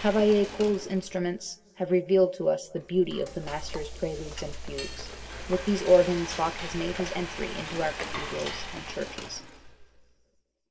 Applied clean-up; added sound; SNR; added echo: none; Frying (food); 10 dB; reverberation time 2.3 s.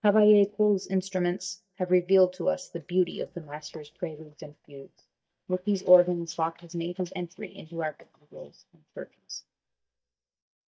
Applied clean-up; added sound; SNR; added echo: neural mask model DeepFilterNet 3.